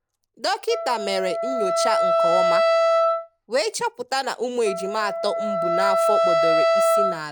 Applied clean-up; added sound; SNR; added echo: none; Wind instrument, woodwind instrument; -5 dB; none.